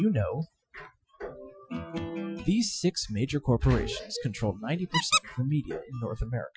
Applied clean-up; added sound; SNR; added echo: classical method Wiener filter.